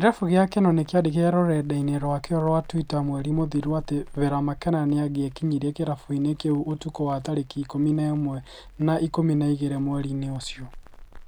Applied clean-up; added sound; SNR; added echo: none; Crackle; 19 dB; none.